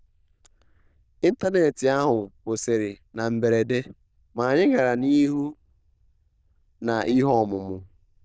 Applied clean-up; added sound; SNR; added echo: neural diffusion model UNIVERSE++.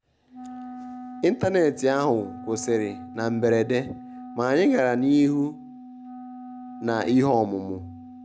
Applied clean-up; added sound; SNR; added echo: none; Wind instrument, woodwind instrument; 15 dB; none.